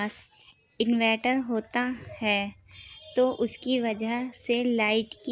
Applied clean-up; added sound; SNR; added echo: none; none; none; none.